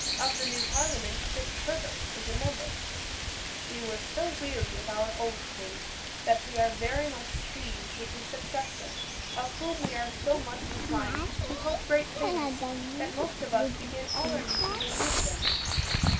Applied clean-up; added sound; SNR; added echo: none; Bird vocalization, bird call, bird song; -2 dB; reverberation time 0.2 s.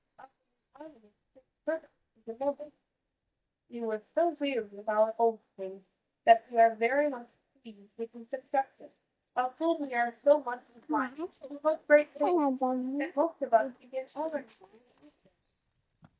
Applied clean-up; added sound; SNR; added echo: neural mask model DeepFilterNet 3.